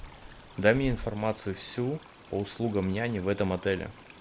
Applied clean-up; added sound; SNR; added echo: none; Stream; 15 dB; none.